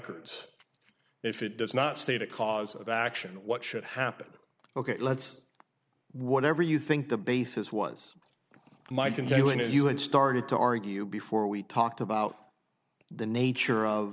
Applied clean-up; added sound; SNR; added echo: none; none; none; none.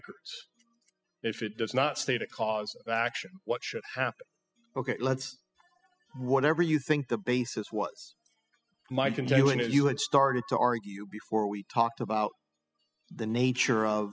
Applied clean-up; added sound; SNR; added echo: classical method spectral subtraction.